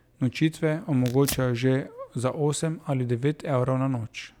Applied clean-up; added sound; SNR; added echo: none; Tearing; 18 dB; none.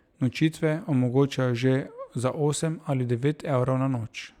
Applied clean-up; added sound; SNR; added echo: none; none; none; none.